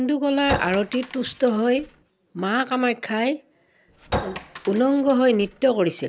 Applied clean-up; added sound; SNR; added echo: none; Chink, clink; 10 dB; none.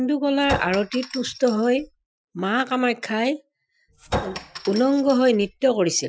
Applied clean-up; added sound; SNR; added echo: classical method Wiener filter.